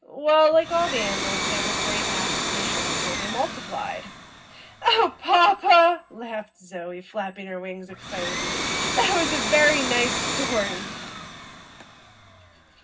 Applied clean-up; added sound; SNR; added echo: none; Domestic sounds, home sounds; 5 dB; reverberation time 0.4 s.